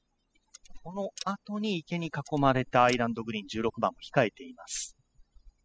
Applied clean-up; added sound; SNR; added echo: classical method spectral subtraction.